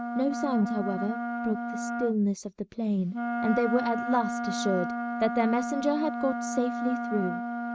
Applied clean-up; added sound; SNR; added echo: neural mask model RNNoise.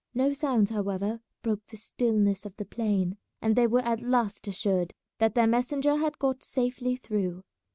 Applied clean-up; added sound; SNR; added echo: none; none; none; none.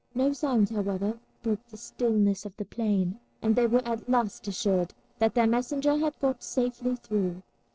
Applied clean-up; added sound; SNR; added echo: neural separator model SepFormer DNS4.